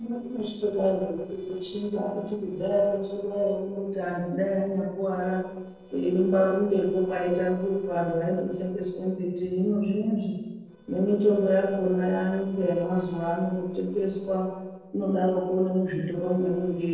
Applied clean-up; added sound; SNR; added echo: neural separator model SepFormer DNS4.